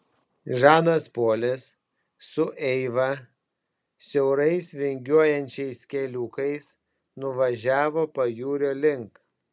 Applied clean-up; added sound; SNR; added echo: none; none; none; none.